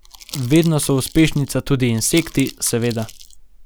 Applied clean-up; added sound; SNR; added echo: none; Crumpling, crinkling; 18 dB; none.